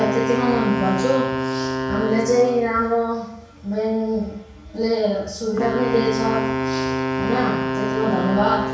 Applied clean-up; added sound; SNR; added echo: none; Wind instrument, woodwind instrument; 3 dB; reverberation time 0.6 s.